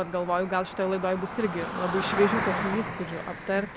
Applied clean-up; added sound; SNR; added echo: none; Cricket; 5 dB; none.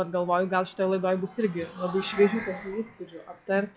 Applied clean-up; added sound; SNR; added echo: classical method log-MMSE.